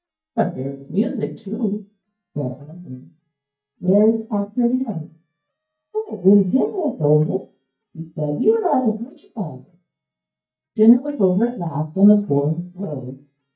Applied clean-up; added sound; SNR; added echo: neural mask model DeepFilterNet 3.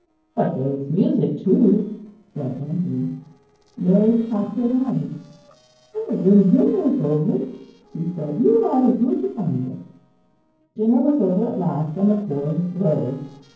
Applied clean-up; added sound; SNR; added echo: neural separator model SepFormer DNS4.